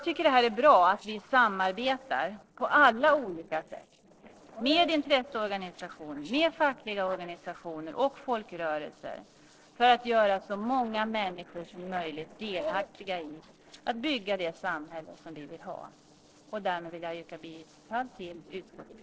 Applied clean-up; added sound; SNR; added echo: neural separator model SepFormer DNS4.